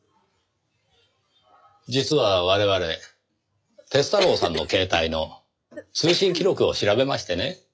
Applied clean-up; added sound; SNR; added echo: classical method log-MMSE.